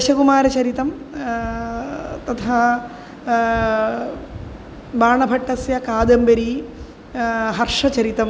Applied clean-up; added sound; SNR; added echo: none; none; none; none.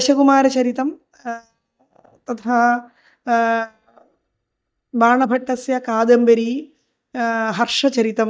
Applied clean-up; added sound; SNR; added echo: neural mask model DeepFilterNet 3.